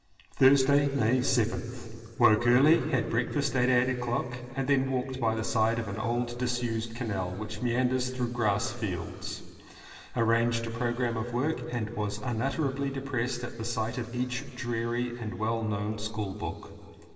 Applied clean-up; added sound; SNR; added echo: none; none; none; reverberation time 2.7 s.